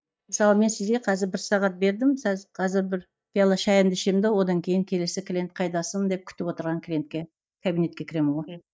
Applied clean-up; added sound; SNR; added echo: neural mask model DeepFilterNet 3.